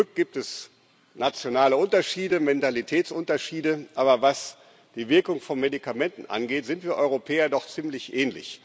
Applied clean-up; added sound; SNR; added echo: none; none; none; none.